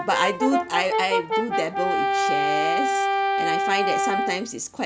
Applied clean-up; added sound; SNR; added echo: none; Brass instrument; -3 dB; none.